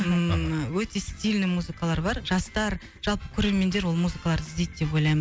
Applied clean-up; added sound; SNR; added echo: none; none; none; none.